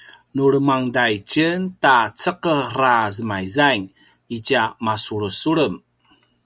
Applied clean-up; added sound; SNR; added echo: none; none; none; none.